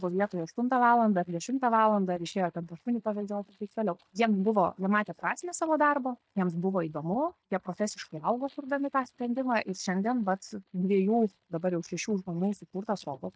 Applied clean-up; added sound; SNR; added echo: neural mask model DeepFilterNet 3.